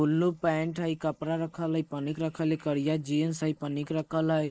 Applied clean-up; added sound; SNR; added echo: neural mask model Resemble Enhance denoiser.